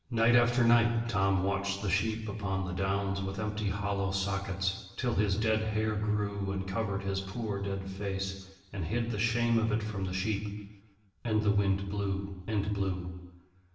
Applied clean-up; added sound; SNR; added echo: none; none; none; reverberation time 1.0 s.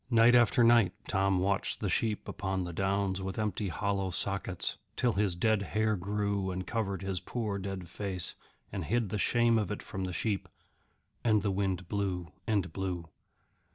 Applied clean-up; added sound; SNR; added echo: none; none; none; none.